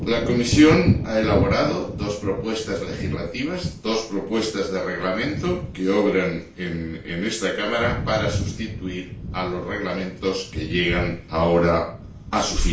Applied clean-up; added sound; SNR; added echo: none; Thunder / Wind; 6 dB; reverberation time 0.4 s.